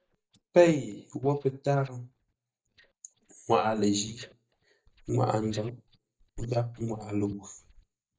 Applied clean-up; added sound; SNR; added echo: neural mask model DeepFilterNet 3.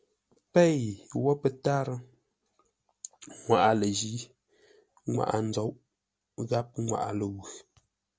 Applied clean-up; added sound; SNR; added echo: none; none; none; none.